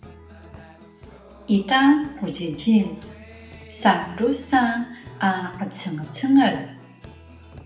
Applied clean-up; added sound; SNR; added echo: none; Guitar; 20 dB; reverberation time 0.7 s.